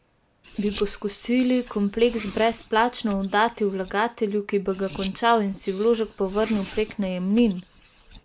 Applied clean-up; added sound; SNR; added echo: none; Car; 19 dB; none.